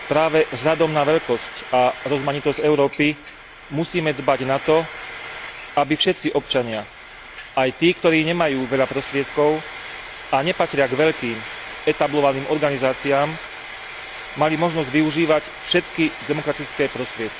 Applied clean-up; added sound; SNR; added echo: none; Frying (food); 14 dB; none.